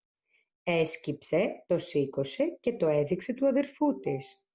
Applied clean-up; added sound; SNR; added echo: none; none; none; none.